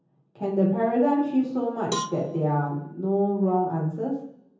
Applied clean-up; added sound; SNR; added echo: none; Cowbell; 12 dB; reverberation time 0.7 s.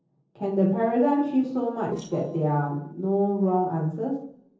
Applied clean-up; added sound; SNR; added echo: neural separator model SepFormer DNS4.